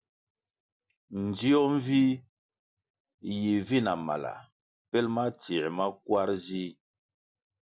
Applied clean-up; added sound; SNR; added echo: none; none; none; none.